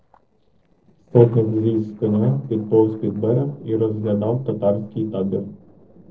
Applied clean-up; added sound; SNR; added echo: neural separator model SepFormer DNS4.